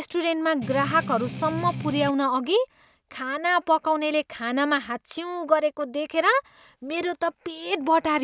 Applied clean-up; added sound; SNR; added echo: none; Strum; 7 dB; none.